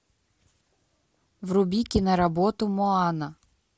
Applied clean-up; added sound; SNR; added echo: none; none; none; none.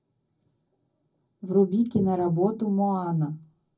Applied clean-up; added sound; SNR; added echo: none; none; none; reverberation time 0.4 s.